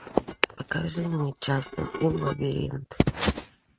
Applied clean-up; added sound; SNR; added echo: neural mask model RNNoise.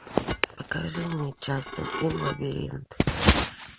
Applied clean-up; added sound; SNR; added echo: none; Dishes, pots, and pans / Glass; 10 dB; none.